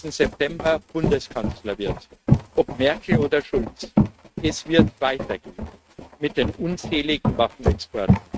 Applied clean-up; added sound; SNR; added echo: neural mask model RNNoise.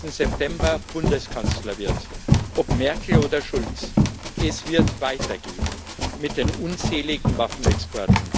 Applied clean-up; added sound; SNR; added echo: none; Run; -3 dB; none.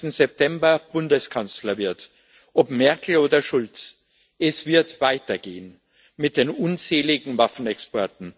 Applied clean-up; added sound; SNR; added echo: none; none; none; none.